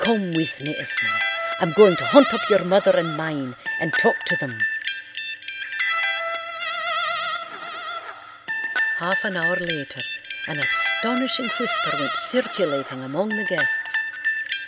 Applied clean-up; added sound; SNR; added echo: none; Guitar; 2 dB; none.